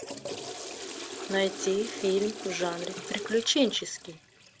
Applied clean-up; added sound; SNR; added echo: none; Toilet flush / Water; 9 dB; none.